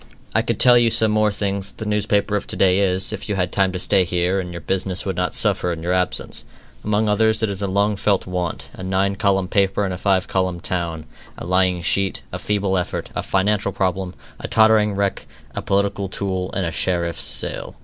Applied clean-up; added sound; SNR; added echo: none; none; none; none.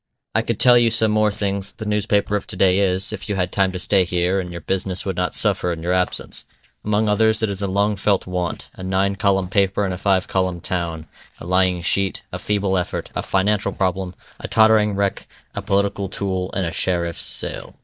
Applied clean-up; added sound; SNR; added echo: neural mask model DeepFilterNet 3.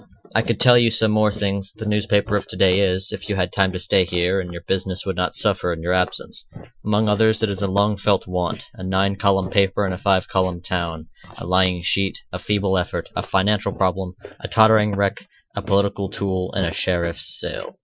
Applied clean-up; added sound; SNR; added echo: classical method Wiener filter.